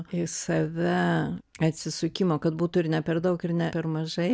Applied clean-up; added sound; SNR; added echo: none; none; none; none.